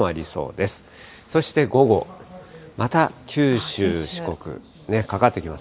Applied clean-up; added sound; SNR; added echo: none; none; none; none.